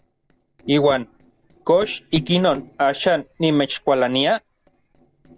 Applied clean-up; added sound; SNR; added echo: neural separator model SepFormer DNS4.